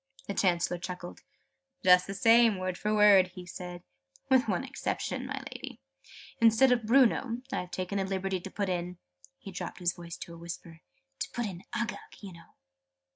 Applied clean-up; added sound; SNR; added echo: none; none; none; none.